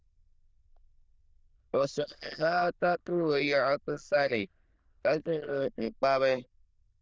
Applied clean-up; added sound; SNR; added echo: neural diffusion model UNIVERSE++.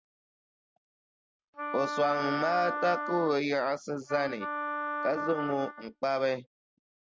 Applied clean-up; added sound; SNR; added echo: neural mask model RNNoise.